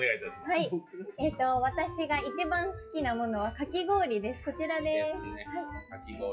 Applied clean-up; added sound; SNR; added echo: classical method WPE with log-MMSE.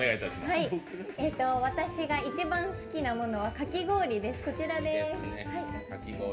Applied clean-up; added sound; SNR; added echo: none; Wind instrument, woodwind instrument; 14 dB; reverberation time 1.3 s.